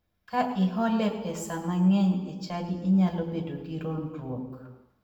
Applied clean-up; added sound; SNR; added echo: none; none; none; reverberation time 1.1 s.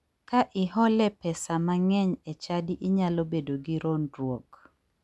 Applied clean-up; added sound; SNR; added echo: none; none; none; none.